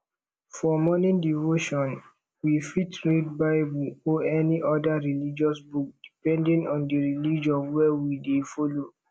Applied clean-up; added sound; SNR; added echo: none; none; none; none.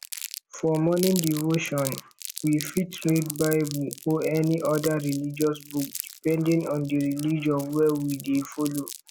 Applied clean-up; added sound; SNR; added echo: none; Crumpling, crinkling; 14 dB; none.